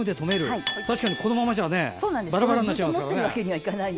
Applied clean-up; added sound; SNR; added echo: none; Chink, clink + Wind chime; 8 dB; none.